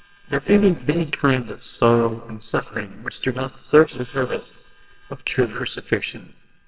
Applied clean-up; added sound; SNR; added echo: neural separator model SepFormer WHAMR!.